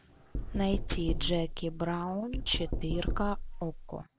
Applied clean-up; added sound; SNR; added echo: none; Knock; 1 dB; none.